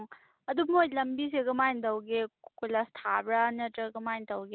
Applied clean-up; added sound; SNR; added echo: none; none; none; none.